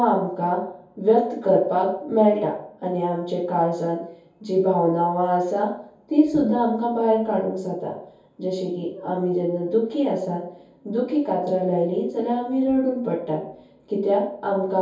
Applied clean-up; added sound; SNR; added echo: none; none; none; reverberation time 0.6 s.